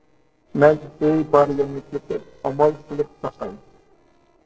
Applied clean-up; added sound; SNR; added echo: neural separator model SepFormer DNS4.